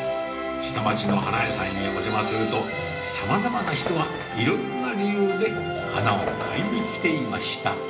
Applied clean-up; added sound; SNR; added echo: none; Bird; 14 dB; reverberation time 0.4 s.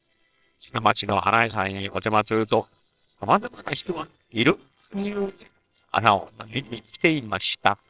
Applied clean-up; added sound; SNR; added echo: neural separator model SepFormer WHAMR!.